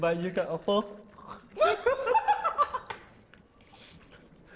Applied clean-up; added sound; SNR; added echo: neural separator model SepFormer DNS4.